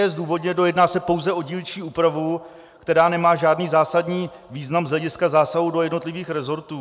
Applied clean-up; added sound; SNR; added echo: none; none; none; none.